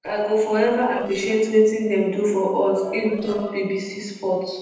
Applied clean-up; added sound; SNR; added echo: neural separator model SepFormer DNS4.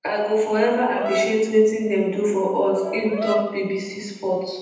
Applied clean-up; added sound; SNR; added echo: none; Brass instrument; 8 dB; reverberation time 1.1 s.